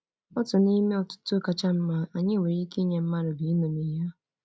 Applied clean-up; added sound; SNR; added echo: none; none; none; none.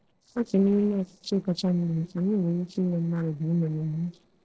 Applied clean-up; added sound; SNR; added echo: neural separator model SepFormer DNS4.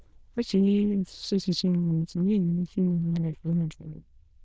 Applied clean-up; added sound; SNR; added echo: neural diffusion model UNIVERSE++.